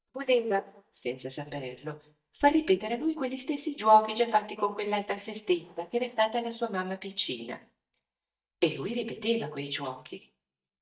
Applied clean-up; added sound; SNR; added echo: neural mask model DeepFilterNet 3.